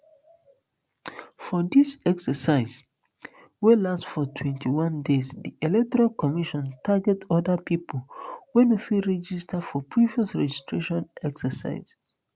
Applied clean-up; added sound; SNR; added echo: none; none; none; none.